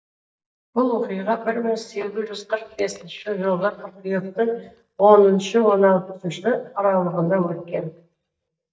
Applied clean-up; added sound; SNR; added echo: neural mask model DeepFilterNet 3.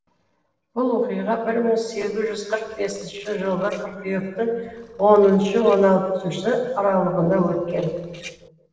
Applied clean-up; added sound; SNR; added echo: neural separator model SepFormer DNS4.